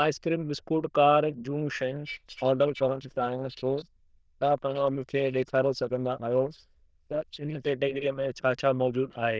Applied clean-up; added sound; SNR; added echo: neural diffusion model UNIVERSE++.